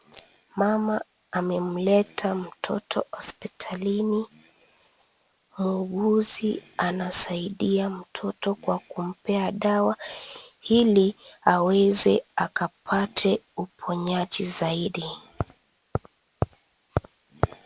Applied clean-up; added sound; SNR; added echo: none; none; none; none.